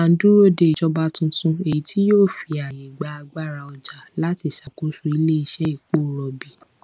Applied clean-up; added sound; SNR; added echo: none; none; none; none.